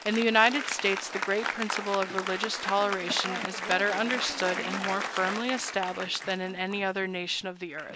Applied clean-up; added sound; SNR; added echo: none; Applause; 6 dB; none.